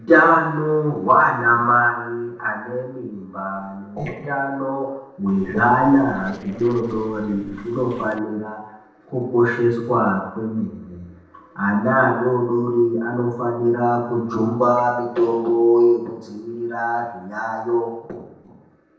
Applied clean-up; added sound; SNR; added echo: neural separator model SepFormer DNS4.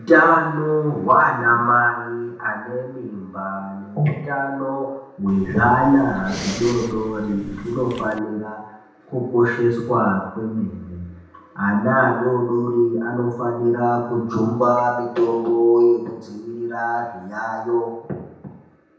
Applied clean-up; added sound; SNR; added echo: none; Respiratory sounds; 14 dB; reverberation time 0.8 s.